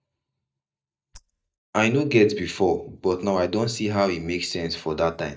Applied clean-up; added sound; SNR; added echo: neural mask model DeepFilterNet 3.